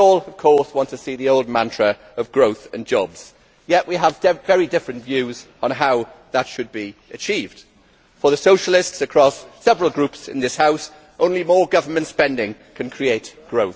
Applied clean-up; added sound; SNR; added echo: none; none; none; none.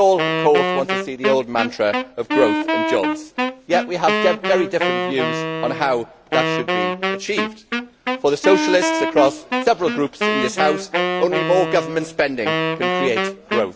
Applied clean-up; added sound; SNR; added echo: none; Wind instrument, woodwind instrument; 2 dB; none.